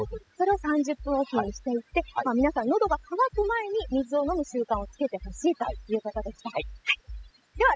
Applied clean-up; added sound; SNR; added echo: classical method spectral subtraction.